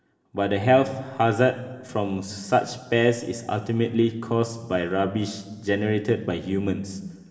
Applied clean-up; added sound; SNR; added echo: none; none; none; reverberation time 1.2 s.